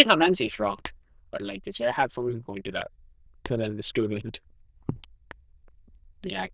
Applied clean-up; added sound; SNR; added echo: neural diffusion model UNIVERSE++.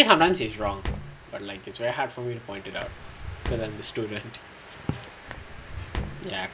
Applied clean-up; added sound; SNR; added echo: none; Walk, footsteps; 8 dB; none.